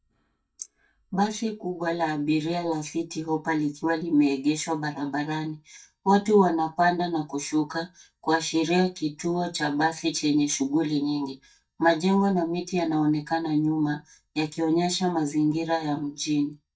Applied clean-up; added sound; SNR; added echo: neural mask model DeepFilterNet 3.